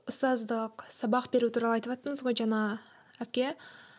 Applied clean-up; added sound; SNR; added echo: none; none; none; none.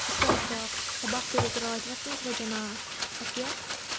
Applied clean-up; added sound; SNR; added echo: none; Frying (food); -5 dB; none.